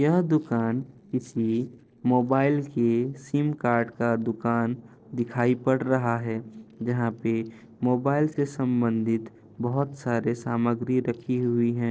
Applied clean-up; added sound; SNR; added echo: neural separator model SepFormer DNS4.